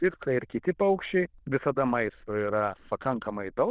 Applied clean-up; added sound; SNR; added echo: neural diffusion model UNIVERSE++.